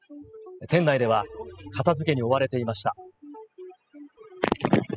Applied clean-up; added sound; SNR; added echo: classical method spectral subtraction.